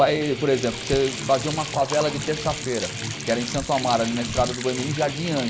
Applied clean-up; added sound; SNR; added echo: none; Guitar + Liquid; 7 dB; none.